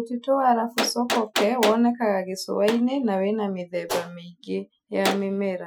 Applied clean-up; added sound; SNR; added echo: classical method Wiener filter.